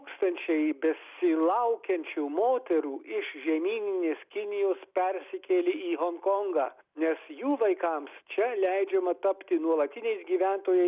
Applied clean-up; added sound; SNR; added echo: none; none; none; none.